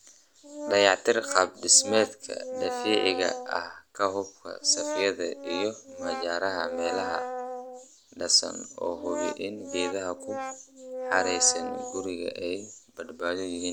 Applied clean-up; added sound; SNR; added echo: none; Brass instrument; 7 dB; none.